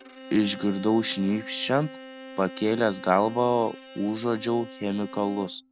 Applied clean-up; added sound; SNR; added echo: none; Bowed string instrument; 16 dB; none.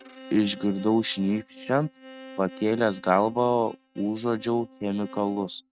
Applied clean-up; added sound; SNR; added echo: neural mask model RNNoise.